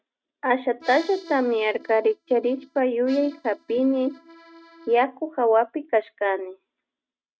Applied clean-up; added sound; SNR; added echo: neural mask model RNNoise.